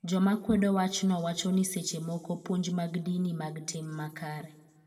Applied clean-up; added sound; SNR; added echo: none; none; none; reverberation time 1.3 s.